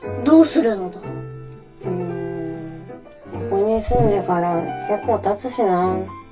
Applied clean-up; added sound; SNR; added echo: none; Buzz; 2 dB; reverberation time 0.1 s.